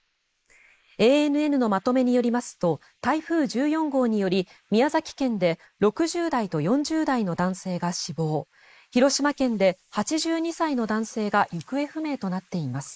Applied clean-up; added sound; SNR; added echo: neural mask model Resemble Enhance denoiser.